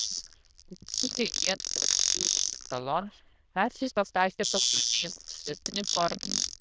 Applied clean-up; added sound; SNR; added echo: neural diffusion model UNIVERSE++.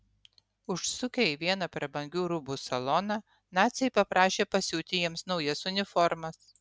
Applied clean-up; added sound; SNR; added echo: none; none; none; none.